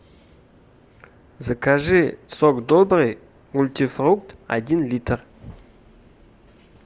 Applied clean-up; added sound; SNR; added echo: none; none; none; none.